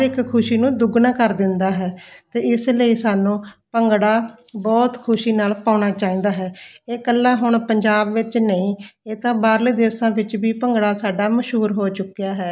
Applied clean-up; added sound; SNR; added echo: none; none; none; none.